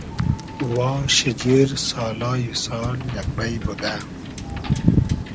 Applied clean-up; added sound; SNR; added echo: none; Wind / Boat, Water vehicle; 2 dB; none.